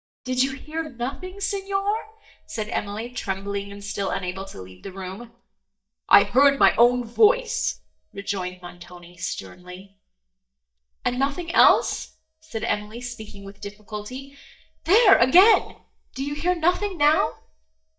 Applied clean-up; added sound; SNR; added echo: neural mask model DeepFilterNet 3.